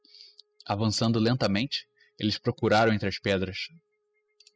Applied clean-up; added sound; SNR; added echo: classical method spectral subtraction.